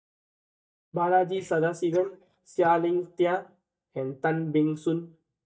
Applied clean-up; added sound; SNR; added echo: neural mask model DeepFilterNet 3.